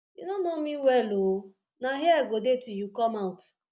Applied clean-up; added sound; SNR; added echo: none; none; none; none.